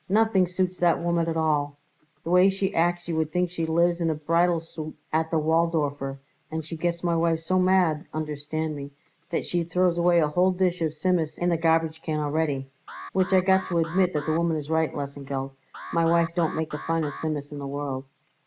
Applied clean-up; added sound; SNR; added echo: neural mask model Resemble Enhance denoiser.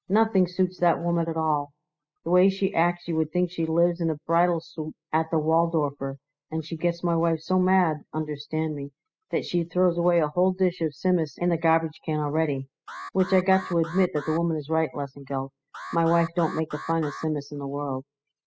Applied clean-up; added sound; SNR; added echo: classical method spectral subtraction.